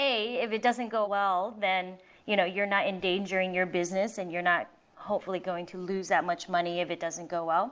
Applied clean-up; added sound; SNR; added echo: none; none; none; none.